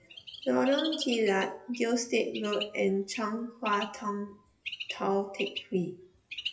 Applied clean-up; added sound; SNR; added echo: classical method WPE with log-MMSE.